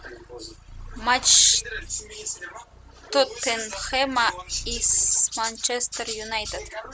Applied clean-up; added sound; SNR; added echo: none; Purr; 19 dB; none.